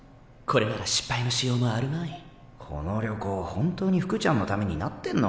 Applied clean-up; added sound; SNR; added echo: none; none; none; none.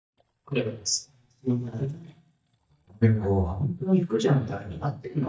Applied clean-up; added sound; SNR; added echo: neural mask model DeepFilterNet 3.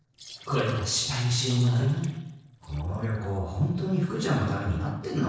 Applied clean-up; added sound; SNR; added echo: neural separator model SepFormer DNS4.